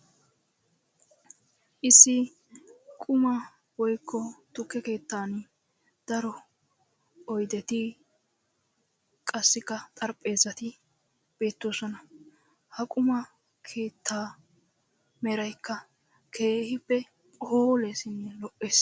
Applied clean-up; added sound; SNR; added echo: none; none; none; none.